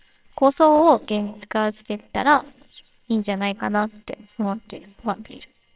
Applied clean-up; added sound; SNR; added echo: neural separator model SepFormer WHAMR!.